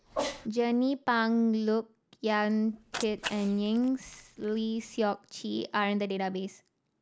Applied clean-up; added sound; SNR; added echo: none; Cat; 14 dB; none.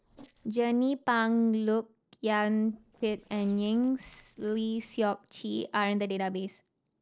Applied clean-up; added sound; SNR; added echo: neural separator model SepFormer DNS4.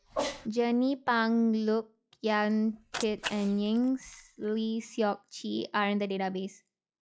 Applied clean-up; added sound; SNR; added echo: classical method log-MMSE.